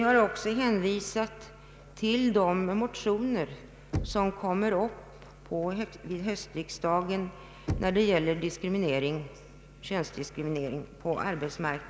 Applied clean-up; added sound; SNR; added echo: none; Knock; 11 dB; none.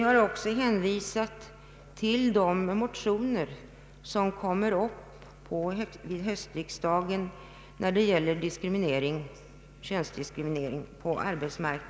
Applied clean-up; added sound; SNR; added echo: none; none; none; none.